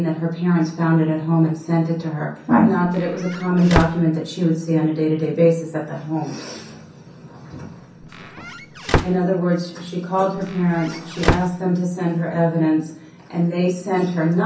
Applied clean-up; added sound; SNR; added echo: none; Squeak / Slam / Wood; 4 dB; reverberation time 0.6 s.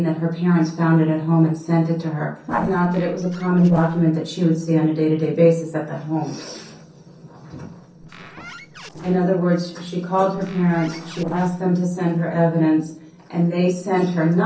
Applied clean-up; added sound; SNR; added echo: neural separator model SepFormer DNS4.